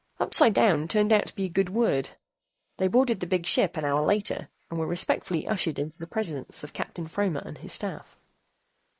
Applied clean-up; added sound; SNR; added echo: neural mask model Resemble Enhance denoiser.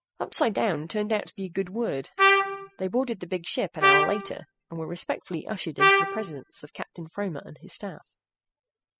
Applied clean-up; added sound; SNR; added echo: classical method spectral subtraction.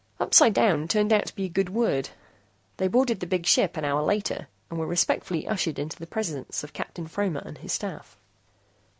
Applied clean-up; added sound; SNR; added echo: none; none; none; none.